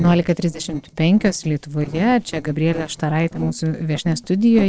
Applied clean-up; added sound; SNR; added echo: neural separator model SepFormer DNS4.